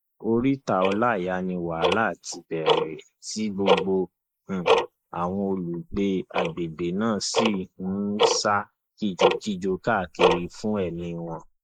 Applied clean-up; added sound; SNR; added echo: neural mask model Resemble Enhance denoiser.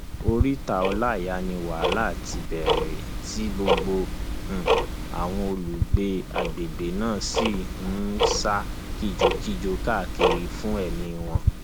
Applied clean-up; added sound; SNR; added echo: none; Tick-tock; -2 dB; none.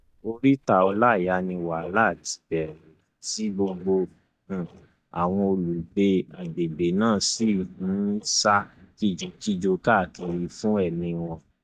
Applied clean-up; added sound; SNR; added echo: neural mask model DeepFilterNet 3.